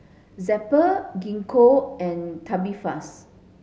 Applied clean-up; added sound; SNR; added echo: none; none; none; none.